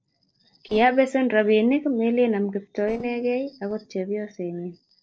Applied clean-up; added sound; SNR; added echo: neural separator model SepFormer DNS4.